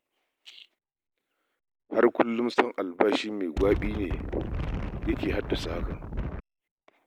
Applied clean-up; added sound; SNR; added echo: none; Wind; 2 dB; none.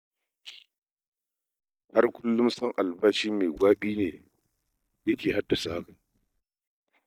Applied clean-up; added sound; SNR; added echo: neural mask model DeepFilterNet 3.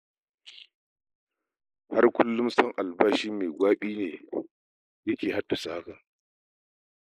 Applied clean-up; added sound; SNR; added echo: neural mask model Resemble Enhance denoiser.